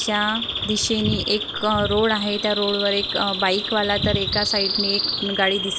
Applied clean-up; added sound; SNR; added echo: none; Bird vocalization, bird call, bird song; 4 dB; none.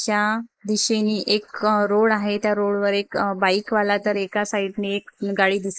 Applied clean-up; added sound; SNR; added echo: neural mask model Resemble Enhance denoiser.